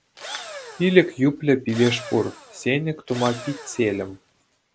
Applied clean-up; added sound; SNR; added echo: none; Engine / Drill; 15 dB; none.